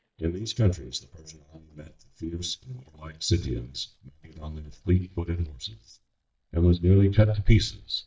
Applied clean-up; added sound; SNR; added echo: neural mask model DeepFilterNet 3.